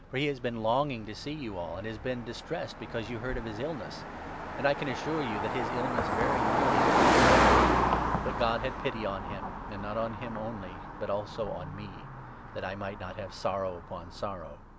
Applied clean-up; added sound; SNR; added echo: none; Car passing by; -4 dB; none.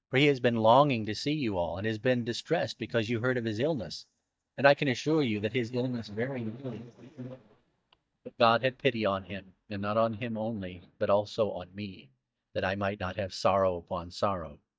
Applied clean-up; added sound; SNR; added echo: neural mask model DeepFilterNet 3.